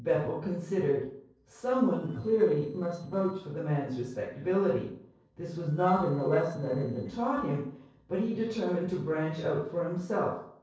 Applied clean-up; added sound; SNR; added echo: neural separator model SepFormer DNS4.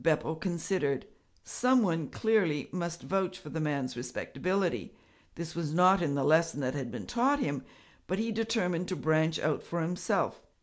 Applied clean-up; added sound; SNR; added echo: none; none; none; none.